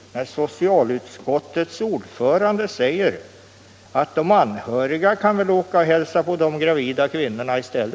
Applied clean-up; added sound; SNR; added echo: none; none; none; none.